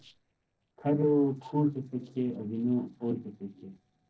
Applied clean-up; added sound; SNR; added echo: neural separator model SepFormer DNS4.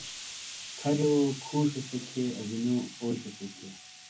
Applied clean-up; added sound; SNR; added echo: none; Explosion; 13 dB; reverberation time 0.3 s.